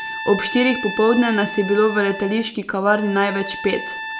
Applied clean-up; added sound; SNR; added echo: none; Trumpet; 10 dB; none.